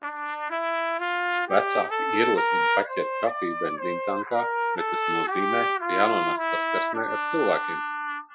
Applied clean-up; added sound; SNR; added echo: classical method Wiener filter.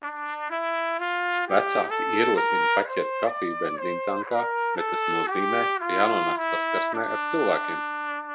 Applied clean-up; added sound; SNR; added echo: none; Trumpet; -2 dB; none.